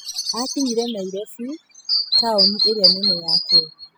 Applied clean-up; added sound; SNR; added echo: classical method spectral subtraction.